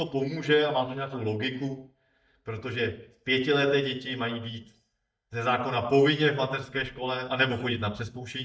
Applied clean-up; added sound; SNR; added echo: neural mask model DeepFilterNet 3.